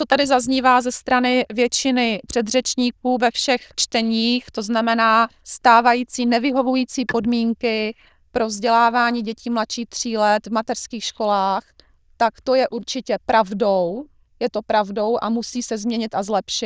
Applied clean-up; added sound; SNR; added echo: neural diffusion model UNIVERSE++.